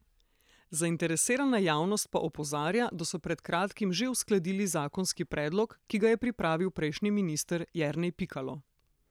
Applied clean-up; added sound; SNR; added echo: none; none; none; none.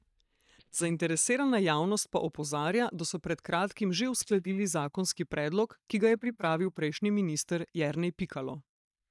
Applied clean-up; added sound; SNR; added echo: neural mask model DeepFilterNet 3.